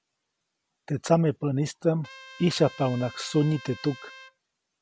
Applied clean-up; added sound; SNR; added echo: none; Trumpet; 19 dB; none.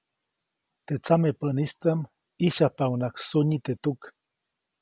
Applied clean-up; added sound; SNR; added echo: none; none; none; none.